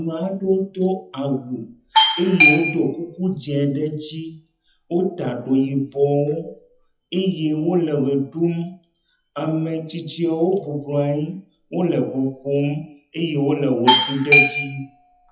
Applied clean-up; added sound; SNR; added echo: classical method WPE with log-MMSE.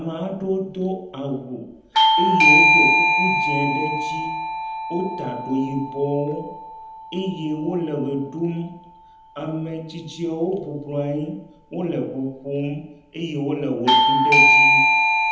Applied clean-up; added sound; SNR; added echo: none; Bell / Doorbell; -5 dB; reverberation time 0.8 s.